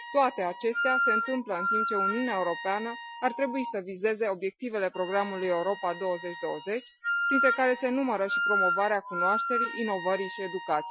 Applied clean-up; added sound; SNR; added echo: classical method Wiener filter.